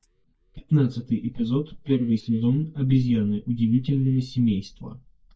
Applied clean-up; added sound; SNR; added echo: neural mask model DeepFilterNet 3.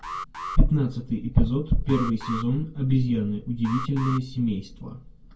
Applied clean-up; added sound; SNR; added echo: none; Alarm; 15 dB; reverberation time 0.2 s.